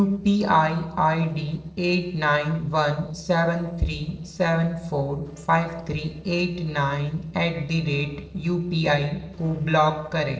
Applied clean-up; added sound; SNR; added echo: neural separator model SepFormer DNS4.